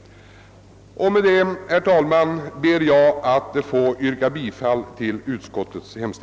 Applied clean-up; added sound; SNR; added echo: none; none; none; none.